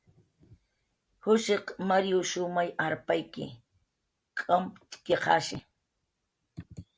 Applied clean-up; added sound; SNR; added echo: none; none; none; none.